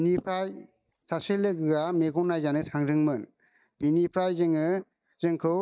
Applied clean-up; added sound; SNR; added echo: neural mask model DeepFilterNet 3.